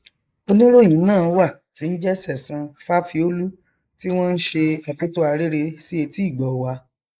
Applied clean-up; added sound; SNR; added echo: neural mask model Resemble Enhance denoiser.